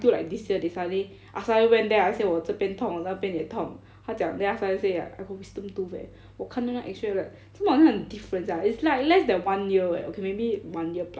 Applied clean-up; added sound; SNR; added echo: none; none; none; none.